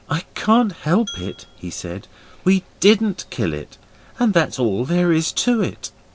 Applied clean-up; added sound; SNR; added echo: none; Glass; 19 dB; none.